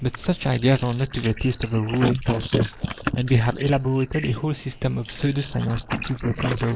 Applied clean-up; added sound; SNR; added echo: neural mask model Resemble Enhance denoiser.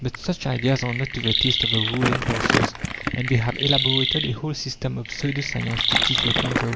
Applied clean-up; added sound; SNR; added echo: none; Chirp, tweet + Crumpling, crinkling; 0 dB; none.